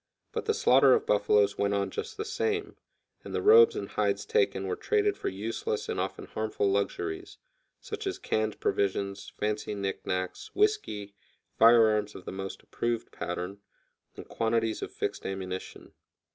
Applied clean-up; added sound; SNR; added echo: none; none; none; none.